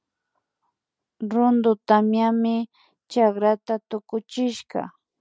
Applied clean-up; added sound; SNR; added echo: none; none; none; none.